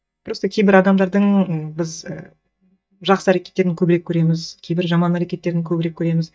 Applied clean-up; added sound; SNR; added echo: neural mask model DeepFilterNet 3.